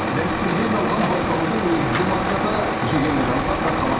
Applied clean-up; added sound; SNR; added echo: none; Truck; -1 dB; reverberation time 2.1 s.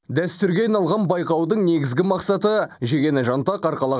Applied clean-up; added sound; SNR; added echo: none; none; none; none.